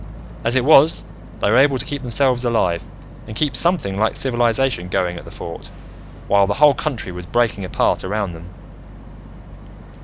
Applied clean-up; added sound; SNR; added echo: none; Boat, Water vehicle; 15 dB; none.